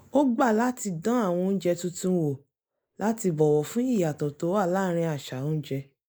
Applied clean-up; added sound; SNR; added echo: neural mask model Resemble Enhance denoiser.